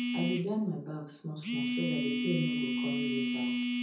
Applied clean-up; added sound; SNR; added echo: none; Telephone; -4 dB; reverberation time 0.5 s.